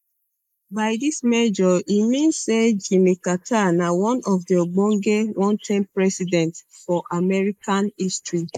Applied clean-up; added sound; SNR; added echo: neural mask model Resemble Enhance denoiser.